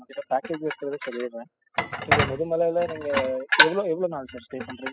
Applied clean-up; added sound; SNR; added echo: classical method spectral subtraction.